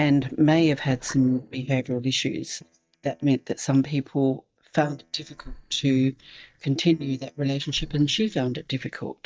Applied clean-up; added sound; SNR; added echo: neural mask model DeepFilterNet 3.